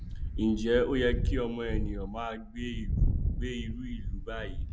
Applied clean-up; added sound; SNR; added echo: none; Wind; -1 dB; none.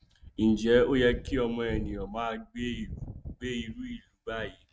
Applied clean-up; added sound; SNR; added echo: neural mask model RNNoise.